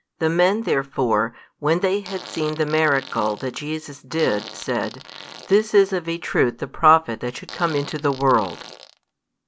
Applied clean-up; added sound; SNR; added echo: none; Fart; 18 dB; none.